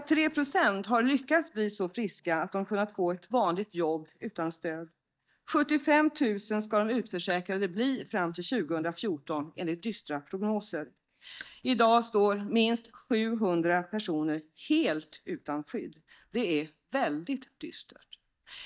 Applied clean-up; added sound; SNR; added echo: neural mask model DeepFilterNet 3.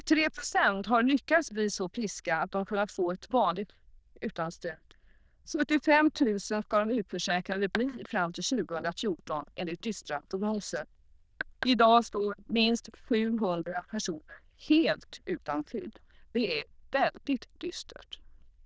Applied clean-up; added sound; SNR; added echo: neural diffusion model UNIVERSE++.